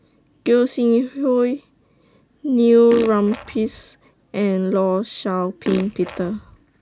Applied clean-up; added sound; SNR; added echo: none; Fart; 12 dB; none.